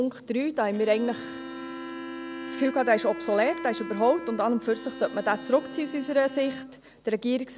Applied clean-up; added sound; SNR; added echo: none; Wind instrument, woodwind instrument + Bowed string instrument; 11 dB; none.